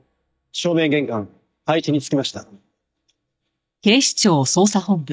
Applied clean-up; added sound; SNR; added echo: neural mask model DeepFilterNet 3.